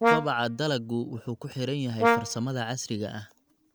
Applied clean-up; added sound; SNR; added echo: none; Brass instrument; -1 dB; none.